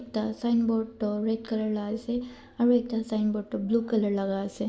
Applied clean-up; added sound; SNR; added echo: none; none; none; none.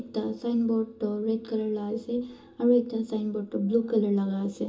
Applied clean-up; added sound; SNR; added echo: none; none; none; reverberation time 0.2 s.